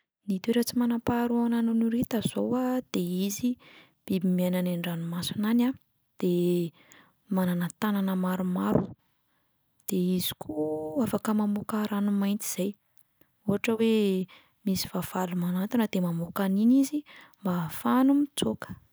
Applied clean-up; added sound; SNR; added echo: none; none; none; none.